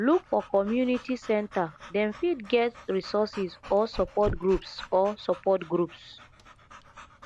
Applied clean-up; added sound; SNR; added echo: none; Dog / Breathing; 16 dB; none.